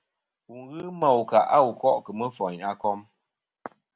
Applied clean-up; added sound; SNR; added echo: none; none; none; none.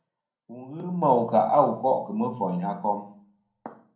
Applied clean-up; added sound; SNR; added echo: none; none; none; reverberation time 0.6 s.